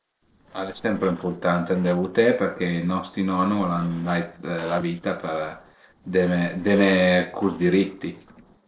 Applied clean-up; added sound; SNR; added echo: neural separator model SepFormer DNS4.